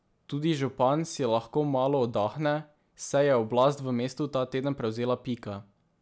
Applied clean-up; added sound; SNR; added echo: none; none; none; none.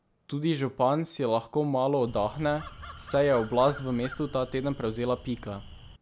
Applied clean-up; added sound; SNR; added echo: none; Crow; 16 dB; none.